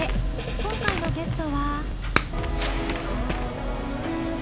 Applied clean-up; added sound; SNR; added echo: none; Crack / Crackle; -2 dB; none.